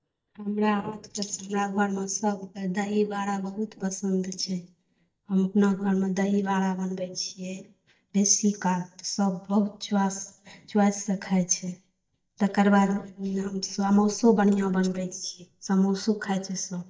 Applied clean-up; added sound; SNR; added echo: neural mask model DeepFilterNet 3.